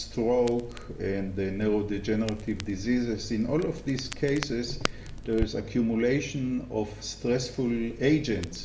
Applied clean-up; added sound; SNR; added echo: none; Crackle; 11 dB; reverberation time 0.9 s.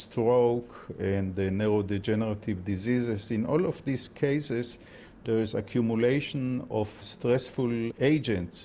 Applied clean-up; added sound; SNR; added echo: none; none; none; none.